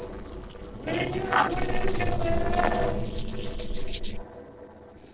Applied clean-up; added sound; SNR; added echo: neural separator model SepFormer DNS4.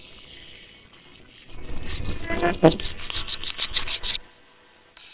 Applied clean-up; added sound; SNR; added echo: neural separator model SepFormer WHAMR!.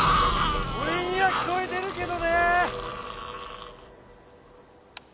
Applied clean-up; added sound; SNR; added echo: none; none; none; none.